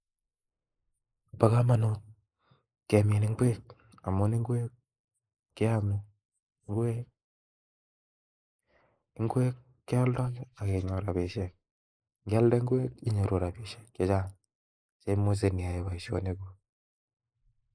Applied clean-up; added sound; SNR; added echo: neural mask model Resemble Enhance denoiser.